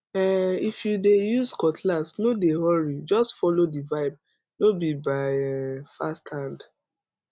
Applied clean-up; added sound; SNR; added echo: none; none; none; none.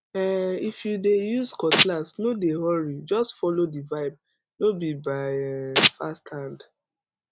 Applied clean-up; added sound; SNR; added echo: none; Domestic sounds, home sounds; -4 dB; none.